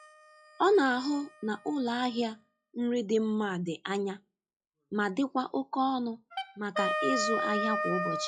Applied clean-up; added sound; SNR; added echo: classical method log-MMSE.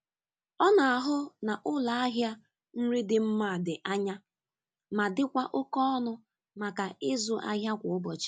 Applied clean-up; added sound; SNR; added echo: none; none; none; none.